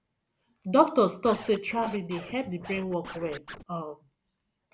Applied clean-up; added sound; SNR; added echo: none; Scratching (performance technique); 15 dB; none.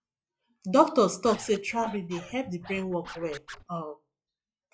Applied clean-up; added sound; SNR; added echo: classical method log-MMSE.